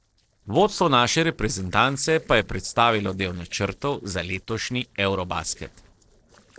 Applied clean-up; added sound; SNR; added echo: neural separator model SepFormer DNS4.